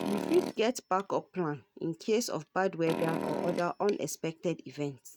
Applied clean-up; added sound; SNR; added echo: neural mask model RNNoise.